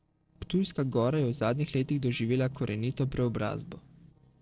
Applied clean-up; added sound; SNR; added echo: neural separator model SepFormer DNS4.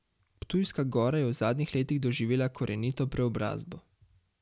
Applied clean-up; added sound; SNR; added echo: none; none; none; none.